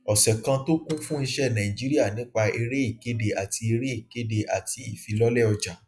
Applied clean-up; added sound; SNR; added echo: classical method log-MMSE.